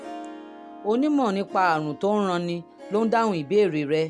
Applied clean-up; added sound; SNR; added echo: none; Harp; 18 dB; none.